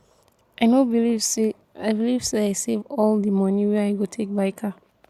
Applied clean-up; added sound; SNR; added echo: none; none; none; none.